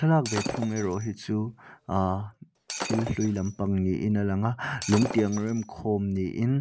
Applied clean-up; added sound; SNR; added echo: none; Shatter; 11 dB; none.